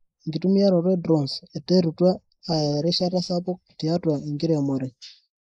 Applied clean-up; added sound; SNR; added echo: neural mask model Resemble Enhance denoiser.